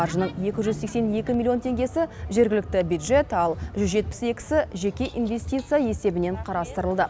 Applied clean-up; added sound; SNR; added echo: none; none; none; none.